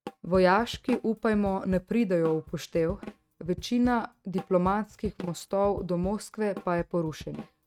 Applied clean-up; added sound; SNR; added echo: neural mask model RNNoise.